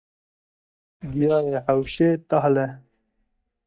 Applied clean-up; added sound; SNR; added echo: neural mask model DeepFilterNet 3.